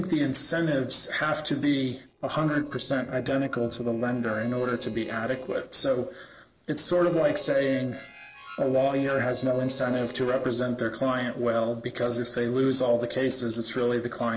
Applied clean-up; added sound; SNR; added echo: neural separator model SepFormer DNS4.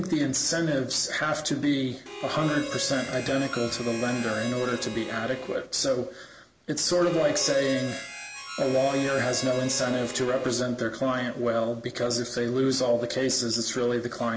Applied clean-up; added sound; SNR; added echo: none; Harmonica; 11 dB; none.